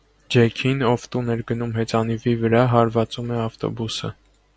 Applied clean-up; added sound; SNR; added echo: none; none; none; none.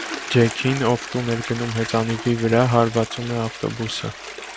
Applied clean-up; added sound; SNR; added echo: none; Toilet flush; 11 dB; none.